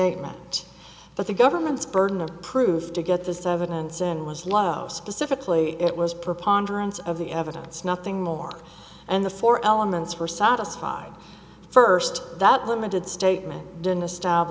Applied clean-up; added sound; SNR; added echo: none; none; none; none.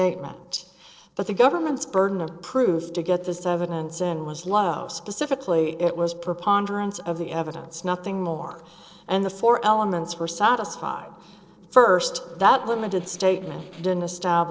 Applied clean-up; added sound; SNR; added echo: neural separator model SepFormer DNS4.